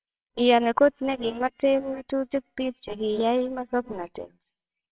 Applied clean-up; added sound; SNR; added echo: neural separator model SepFormer WHAMR!.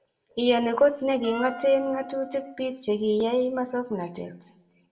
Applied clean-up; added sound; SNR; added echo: none; Wind instrument, woodwind instrument; 15 dB; reverberation time 0.5 s.